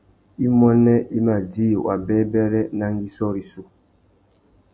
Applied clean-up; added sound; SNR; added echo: none; none; none; none.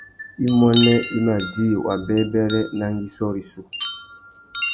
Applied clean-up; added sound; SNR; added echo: none; Wind chime; 8 dB; none.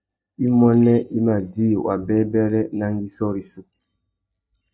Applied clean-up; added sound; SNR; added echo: neural mask model DeepFilterNet 3.